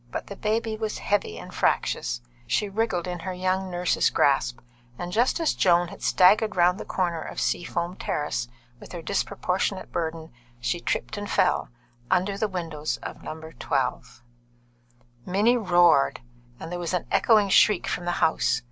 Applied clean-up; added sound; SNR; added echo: none; none; none; none.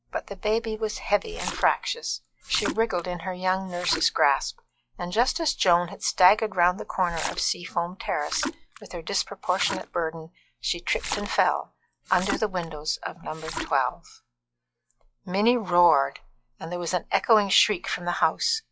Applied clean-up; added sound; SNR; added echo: classical method log-MMSE.